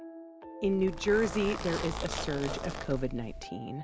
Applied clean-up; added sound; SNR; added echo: none; Zipper (clothing); 6 dB; none.